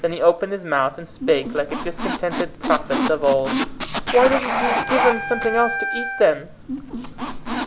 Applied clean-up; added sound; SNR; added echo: none; Wind instrument, woodwind instrument + Squeak; 4 dB; none.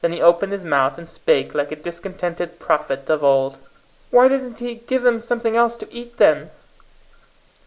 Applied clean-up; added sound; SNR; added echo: none; none; none; none.